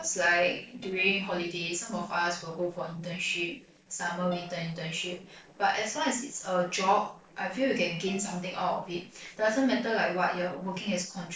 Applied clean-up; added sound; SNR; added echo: neural separator model SepFormer DNS4.